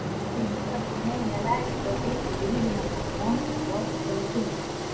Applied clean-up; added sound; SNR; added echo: none; Engine; -2 dB; reverberation time 0.6 s.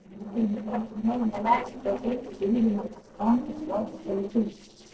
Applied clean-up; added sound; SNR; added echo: neural separator model SepFormer DNS4.